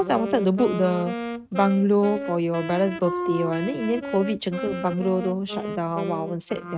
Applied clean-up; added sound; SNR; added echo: neural mask model RNNoise.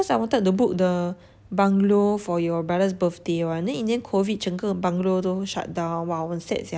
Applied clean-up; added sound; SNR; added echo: none; none; none; none.